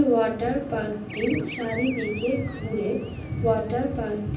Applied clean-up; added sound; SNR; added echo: none; Animal; 14 dB; reverberation time 0.6 s.